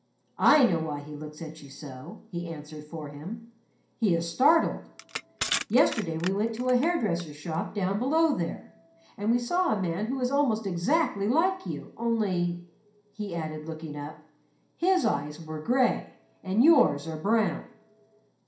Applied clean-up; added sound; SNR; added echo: none; Crushing; 10 dB; reverberation time 0.5 s.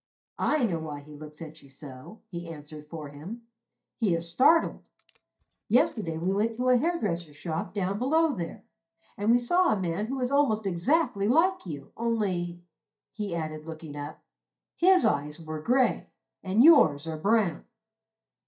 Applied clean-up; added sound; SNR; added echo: neural mask model DeepFilterNet 3.